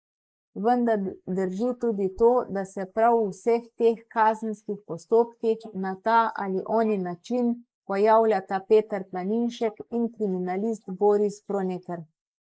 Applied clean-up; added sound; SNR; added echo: neural mask model Resemble Enhance denoiser.